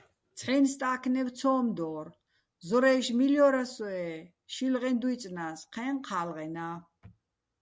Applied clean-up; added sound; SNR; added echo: none; none; none; none.